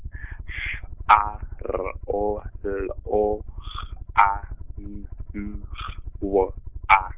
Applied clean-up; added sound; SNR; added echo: neural mask model Resemble Enhance denoiser.